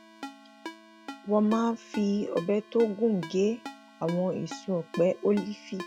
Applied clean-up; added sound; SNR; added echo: none; Ringtone; 15 dB; none.